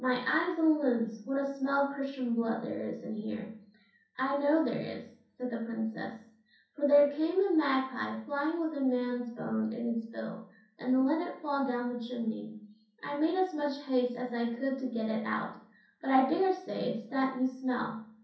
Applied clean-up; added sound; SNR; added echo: none; none; none; reverberation time 0.6 s.